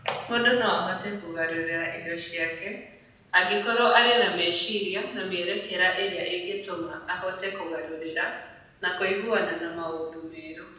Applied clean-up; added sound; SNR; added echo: none; Alarm; 17 dB; reverberation time 0.9 s.